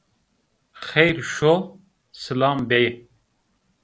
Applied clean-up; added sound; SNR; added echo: none; none; none; none.